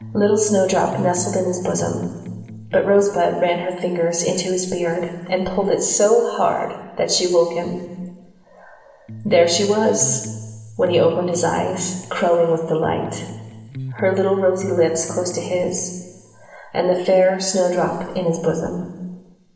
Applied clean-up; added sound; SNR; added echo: none; Electric guitar; 15 dB; reverberation time 1.2 s.